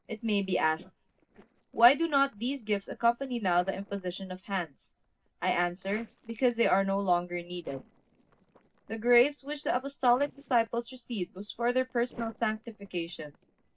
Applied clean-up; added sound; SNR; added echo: neural separator model SepFormer DNS4.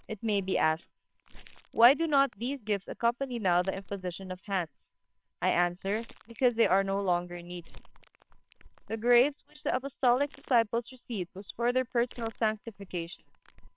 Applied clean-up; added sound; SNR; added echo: neural separator model SepFormer WHAMR!.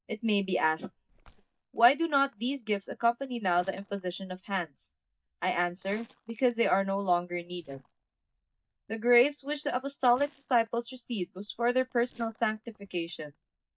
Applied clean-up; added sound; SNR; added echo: neural mask model DeepFilterNet 3.